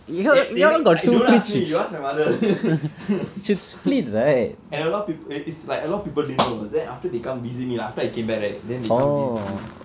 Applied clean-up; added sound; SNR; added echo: none; none; none; none.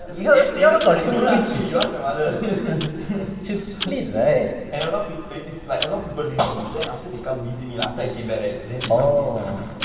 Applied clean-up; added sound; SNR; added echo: none; Tick-tock; 14 dB; reverberation time 2.3 s.